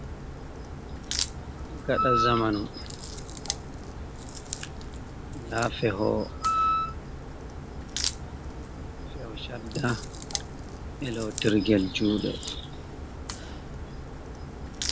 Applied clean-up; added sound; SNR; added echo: none; Crack + Wind instrument, woodwind instrument; 1 dB; none.